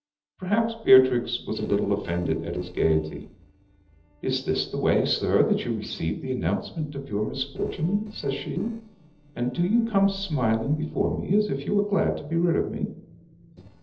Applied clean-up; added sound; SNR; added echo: neural separator model SepFormer DNS4.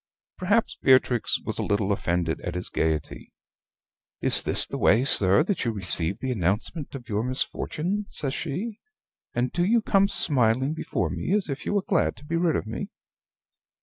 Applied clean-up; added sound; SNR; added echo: none; none; none; none.